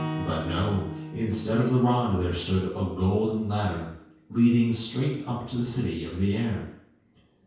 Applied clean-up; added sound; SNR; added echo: none; Acoustic guitar / Strum; 13 dB; reverberation time 0.6 s.